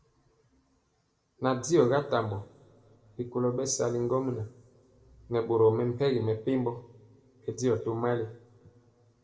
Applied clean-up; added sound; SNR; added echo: none; none; none; reverberation time 1.0 s.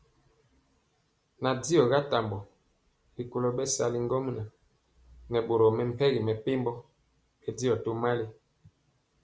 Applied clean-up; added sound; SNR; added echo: none; none; none; none.